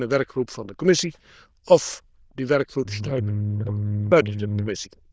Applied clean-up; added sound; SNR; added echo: neural diffusion model UNIVERSE++.